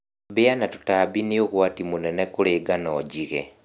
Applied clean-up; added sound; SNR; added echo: none; none; none; none.